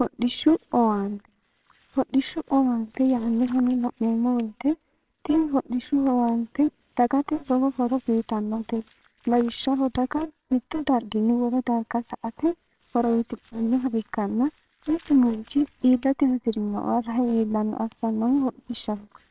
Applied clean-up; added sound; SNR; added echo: neural separator model SepFormer WHAMR!.